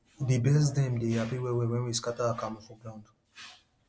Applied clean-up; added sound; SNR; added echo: none; none; none; none.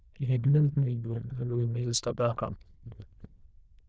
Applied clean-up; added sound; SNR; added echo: neural diffusion model UNIVERSE++.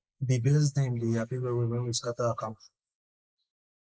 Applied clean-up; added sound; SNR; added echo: neural mask model Resemble Enhance denoiser.